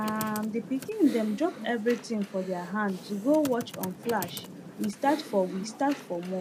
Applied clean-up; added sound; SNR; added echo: none; Computer keyboard; 12 dB; none.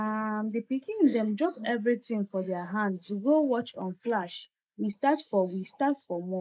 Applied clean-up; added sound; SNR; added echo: neural mask model Resemble Enhance denoiser.